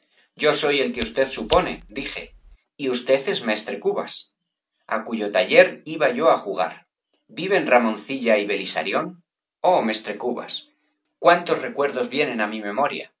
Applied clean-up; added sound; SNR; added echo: none; Fire; 14 dB; none.